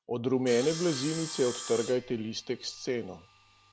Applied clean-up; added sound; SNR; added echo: none; Sawing; 12 dB; none.